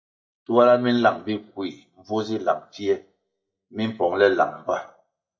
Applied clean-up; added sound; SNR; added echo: neural mask model DeepFilterNet 3.